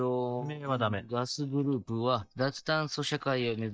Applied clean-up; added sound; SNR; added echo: neural mask model DeepFilterNet 3.